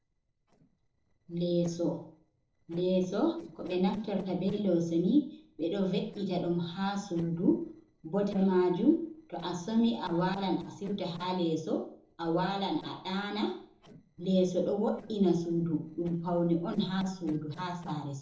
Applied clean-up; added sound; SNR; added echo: neural separator model SepFormer DNS4.